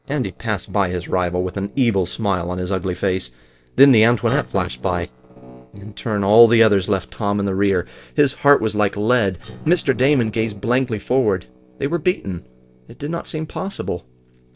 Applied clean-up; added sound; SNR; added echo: neural separator model SepFormer DNS4.